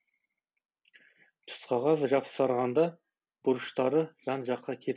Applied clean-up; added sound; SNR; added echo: none; none; none; none.